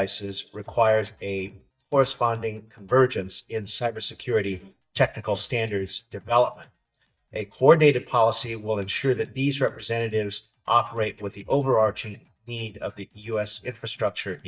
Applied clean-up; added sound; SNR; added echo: neural mask model DeepFilterNet 3.